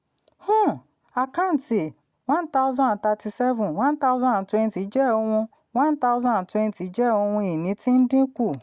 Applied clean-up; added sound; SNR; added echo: none; none; none; none.